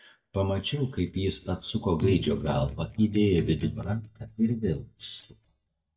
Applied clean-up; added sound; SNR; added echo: neural mask model DeepFilterNet 3.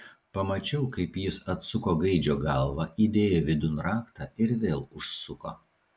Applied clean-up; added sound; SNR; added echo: none; none; none; none.